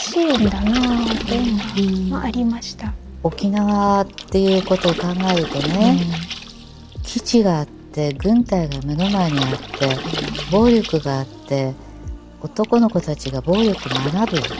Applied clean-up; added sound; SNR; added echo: none; Water / Splash, splatter; 11 dB; none.